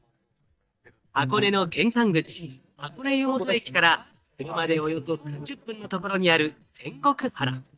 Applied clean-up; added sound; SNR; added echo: neural mask model DeepFilterNet 3.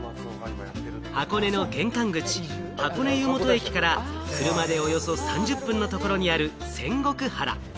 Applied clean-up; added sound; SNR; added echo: none; none; none; none.